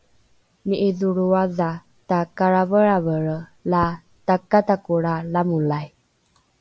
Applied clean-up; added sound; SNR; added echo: none; none; none; none.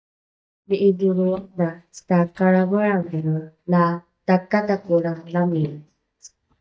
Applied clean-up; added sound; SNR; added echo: neural mask model DeepFilterNet 3.